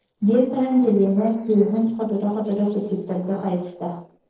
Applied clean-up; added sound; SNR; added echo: neural separator model SepFormer DNS4.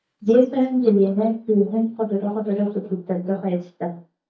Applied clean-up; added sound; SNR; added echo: neural mask model DeepFilterNet 3.